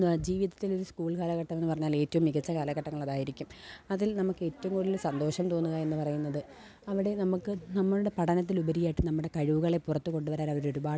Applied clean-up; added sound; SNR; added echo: none; none; none; none.